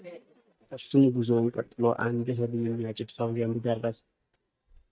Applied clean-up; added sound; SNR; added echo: neural mask model DeepFilterNet 3.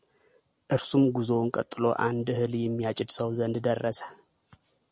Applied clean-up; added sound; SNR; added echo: none; none; none; none.